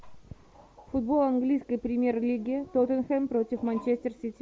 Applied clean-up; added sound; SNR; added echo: none; none; none; none.